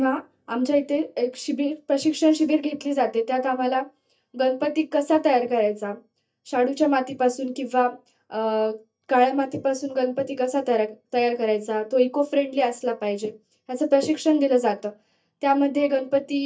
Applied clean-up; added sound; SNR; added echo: neural mask model DeepFilterNet 3.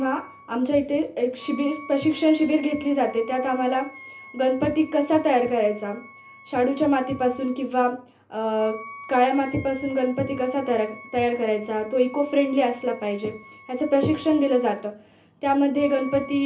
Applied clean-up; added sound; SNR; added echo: none; Wind instrument, woodwind instrument; 20 dB; reverberation time 0.3 s.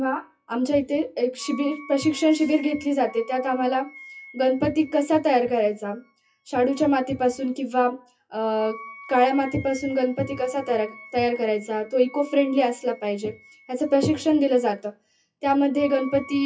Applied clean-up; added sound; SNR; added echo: classical method WPE with log-MMSE.